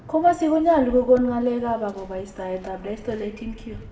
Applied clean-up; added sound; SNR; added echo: none; Waves, surf; 18 dB; reverberation time 0.6 s.